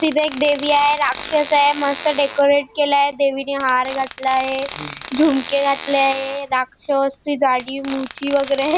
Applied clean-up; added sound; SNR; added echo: none; Fart; 13 dB; none.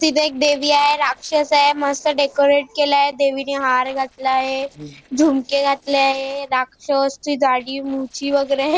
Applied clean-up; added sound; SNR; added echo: neural separator model SepFormer DNS4.